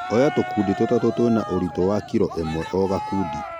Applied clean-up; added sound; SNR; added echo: none; Cheering; 9 dB; none.